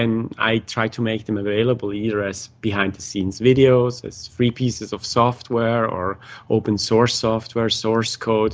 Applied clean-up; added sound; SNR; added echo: none; none; none; none.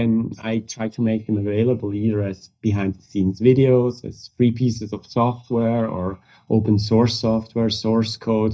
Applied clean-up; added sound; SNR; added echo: neural mask model DeepFilterNet 3.